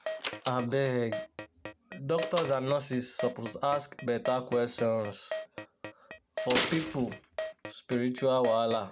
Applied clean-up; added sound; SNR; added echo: none; Slam + Keyboard (musical); 7 dB; none.